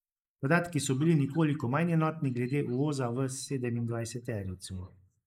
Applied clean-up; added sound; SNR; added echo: neural mask model Resemble Enhance denoiser.